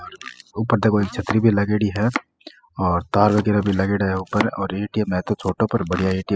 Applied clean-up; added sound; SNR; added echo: classical method spectral subtraction.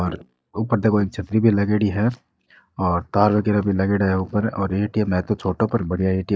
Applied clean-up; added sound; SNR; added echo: neural mask model DeepFilterNet 3.